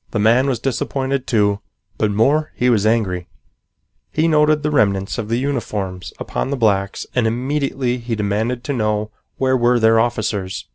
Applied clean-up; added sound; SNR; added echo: none; none; none; none.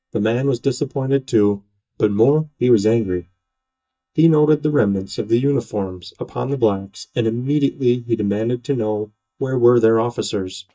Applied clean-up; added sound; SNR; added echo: neural mask model DeepFilterNet 3.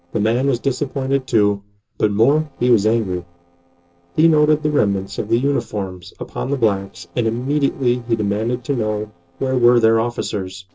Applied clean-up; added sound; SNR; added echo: neural separator model SepFormer DNS4.